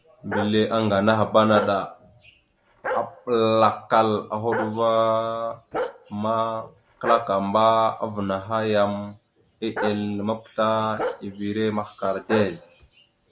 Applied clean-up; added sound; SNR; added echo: none; Bark; 10 dB; none.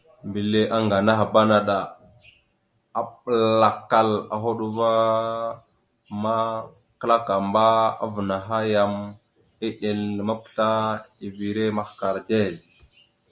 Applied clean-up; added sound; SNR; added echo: none; none; none; none.